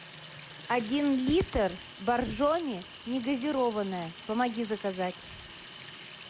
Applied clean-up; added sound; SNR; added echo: none; Sink (filling or washing) / Water tap, faucet; 13 dB; none.